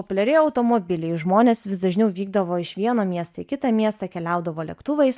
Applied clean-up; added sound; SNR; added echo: none; none; none; none.